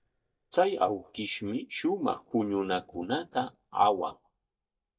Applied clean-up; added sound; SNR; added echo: neural mask model DeepFilterNet 3.